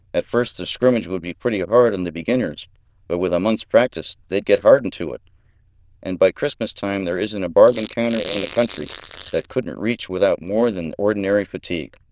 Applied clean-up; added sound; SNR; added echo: neural diffusion model UNIVERSE++.